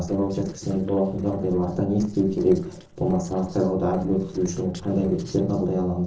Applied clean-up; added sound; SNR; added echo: neural separator model SepFormer DNS4.